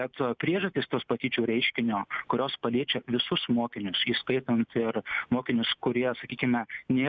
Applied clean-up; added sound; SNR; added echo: none; none; none; none.